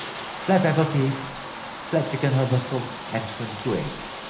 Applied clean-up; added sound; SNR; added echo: none; Bathtub (filling or washing); 7 dB; reverberation time 1.1 s.